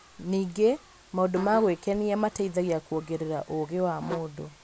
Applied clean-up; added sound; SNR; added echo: none; Buzz; 18 dB; none.